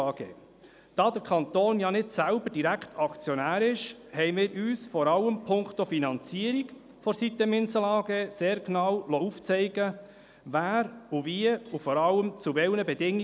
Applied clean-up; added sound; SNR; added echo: none; none; none; none.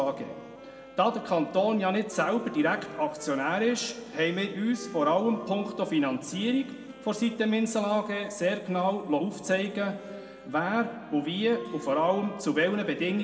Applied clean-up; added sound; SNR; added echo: none; Wind instrument, woodwind instrument; 19 dB; reverberation time 1.5 s.